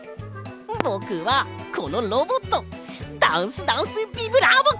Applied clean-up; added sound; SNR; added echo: none; Fireworks; 19 dB; none.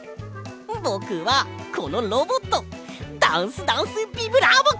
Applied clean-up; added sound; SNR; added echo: none; none; none; none.